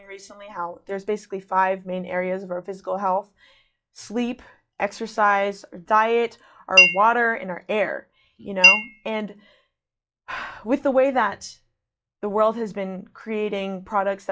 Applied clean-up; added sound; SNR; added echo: classical method log-MMSE.